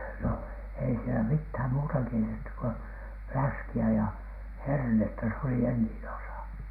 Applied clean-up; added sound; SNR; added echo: none; none; none; none.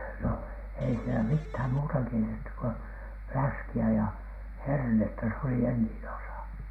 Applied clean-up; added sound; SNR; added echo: none; Electric guitar; 20 dB; none.